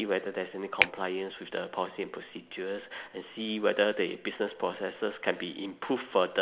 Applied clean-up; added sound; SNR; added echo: none; Finger snapping; 5 dB; none.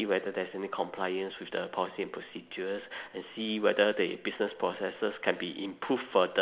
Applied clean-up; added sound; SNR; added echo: none; none; none; none.